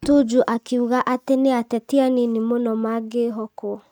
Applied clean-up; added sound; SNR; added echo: neural mask model RNNoise.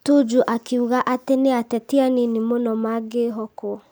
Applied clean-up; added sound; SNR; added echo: none; none; none; none.